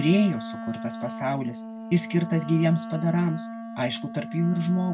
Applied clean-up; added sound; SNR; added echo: none; Wind instrument, woodwind instrument; 10 dB; none.